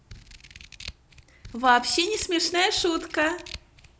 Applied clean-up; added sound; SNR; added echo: none; Scissors; 18 dB; none.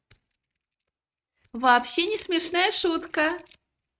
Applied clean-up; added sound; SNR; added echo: neural mask model RNNoise.